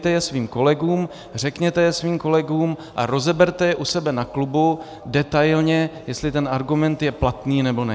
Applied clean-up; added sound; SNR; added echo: none; none; none; none.